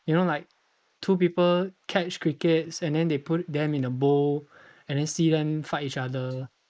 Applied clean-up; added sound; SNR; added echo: neural mask model Resemble Enhance denoiser.